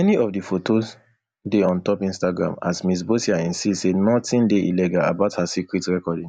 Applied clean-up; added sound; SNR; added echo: none; none; none; none.